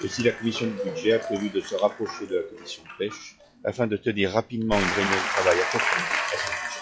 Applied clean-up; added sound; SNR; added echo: classical method log-MMSE.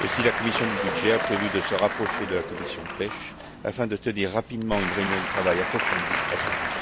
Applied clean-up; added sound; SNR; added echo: none; Applause / Crowd; 1 dB; none.